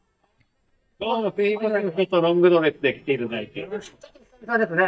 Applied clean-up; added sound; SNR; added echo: neural mask model DeepFilterNet 3.